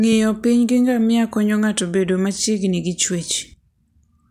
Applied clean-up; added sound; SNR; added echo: none; none; none; none.